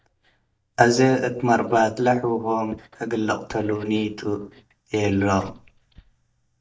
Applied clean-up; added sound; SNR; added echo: neural mask model DeepFilterNet 3.